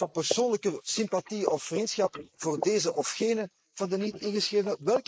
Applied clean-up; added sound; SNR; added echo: neural mask model Resemble Enhance denoiser.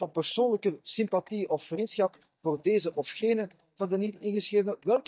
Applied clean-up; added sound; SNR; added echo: neural mask model DeepFilterNet 3.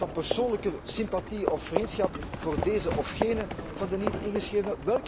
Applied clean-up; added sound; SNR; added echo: none; Livestock, farm animals, working animals; 4 dB; none.